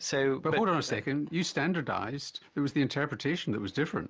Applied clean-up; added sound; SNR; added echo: none; none; none; none.